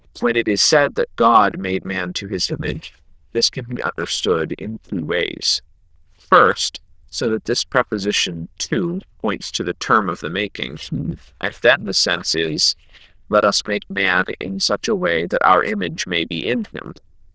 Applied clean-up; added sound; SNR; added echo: neural diffusion model UNIVERSE++.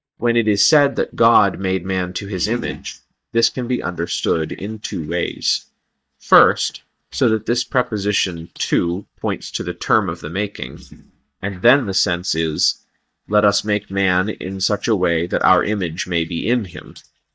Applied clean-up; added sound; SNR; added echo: neural mask model DeepFilterNet 3.